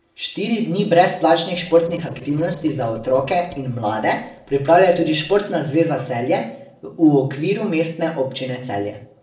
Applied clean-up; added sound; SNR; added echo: neural separator model SepFormer DNS4.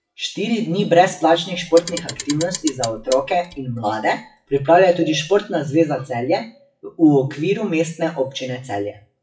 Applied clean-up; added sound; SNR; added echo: classical method WPE with log-MMSE.